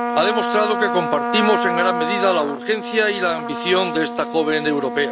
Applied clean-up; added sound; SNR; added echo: none; Trumpet; 3 dB; none.